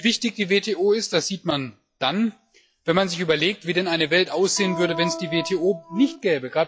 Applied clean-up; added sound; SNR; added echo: classical method log-MMSE.